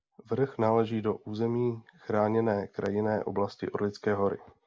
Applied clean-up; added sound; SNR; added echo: none; none; none; none.